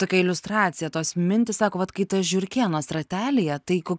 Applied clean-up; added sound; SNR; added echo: none; none; none; none.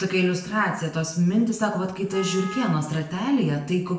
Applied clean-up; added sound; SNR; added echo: none; Wind instrument, woodwind instrument; 15 dB; reverberation time 0.7 s.